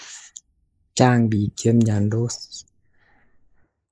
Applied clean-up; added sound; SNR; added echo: neural mask model Resemble Enhance denoiser.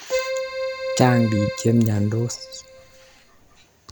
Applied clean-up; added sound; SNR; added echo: none; Keyboard (musical); 7 dB; none.